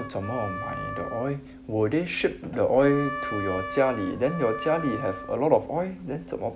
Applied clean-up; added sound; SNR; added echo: none; Trumpet; 10 dB; none.